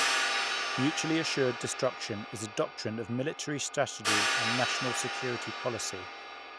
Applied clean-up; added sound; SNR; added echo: none; Hi-hat; 0 dB; none.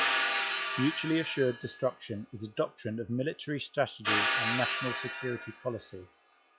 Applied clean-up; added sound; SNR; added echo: classical method log-MMSE.